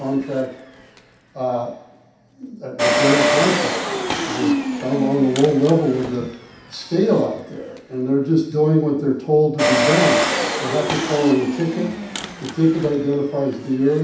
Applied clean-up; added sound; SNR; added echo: none; Engine; 3 dB; reverberation time 0.7 s.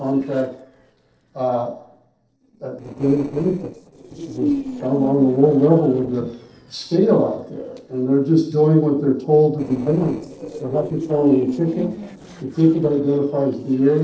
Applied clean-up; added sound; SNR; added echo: neural separator model SepFormer DNS4.